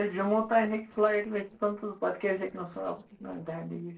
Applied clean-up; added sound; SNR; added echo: neural separator model SepFormer DNS4.